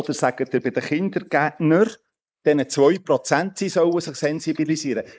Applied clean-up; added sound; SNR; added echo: neural mask model Resemble Enhance denoiser.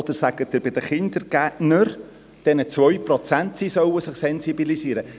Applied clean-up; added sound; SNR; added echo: none; none; none; none.